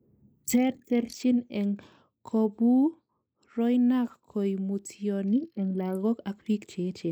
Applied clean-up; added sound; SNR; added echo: neural mask model Resemble Enhance denoiser.